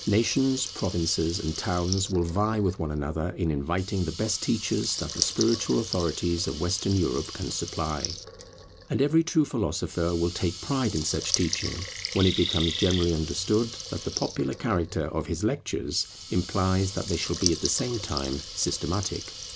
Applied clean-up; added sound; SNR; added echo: none; Chirp, tweet + Water tap, faucet / Liquid; 9 dB; none.